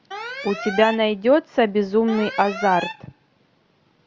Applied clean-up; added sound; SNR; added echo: none; Alarm; 13 dB; none.